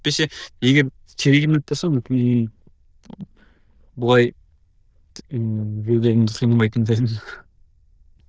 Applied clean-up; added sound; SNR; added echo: neural diffusion model UNIVERSE++.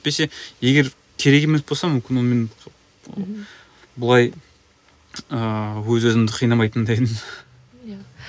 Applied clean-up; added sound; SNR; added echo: none; none; none; none.